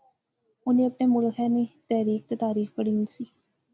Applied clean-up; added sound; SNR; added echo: none; none; none; none.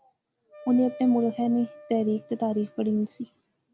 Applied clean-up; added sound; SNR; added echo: none; Wind instrument, woodwind instrument; 19 dB; none.